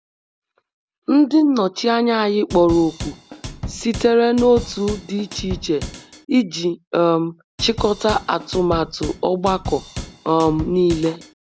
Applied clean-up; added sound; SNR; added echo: none; Drum / Drum kit; 12 dB; none.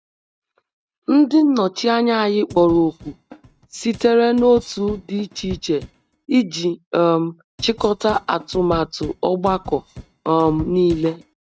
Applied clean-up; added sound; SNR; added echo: neural mask model RNNoise.